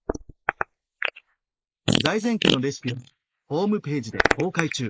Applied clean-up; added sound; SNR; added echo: neural mask model Resemble Enhance denoiser.